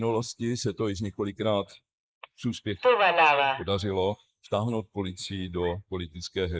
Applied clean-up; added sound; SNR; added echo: neural mask model Resemble Enhance denoiser.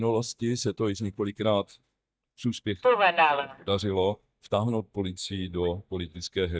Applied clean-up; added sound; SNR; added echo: neural mask model DeepFilterNet 3.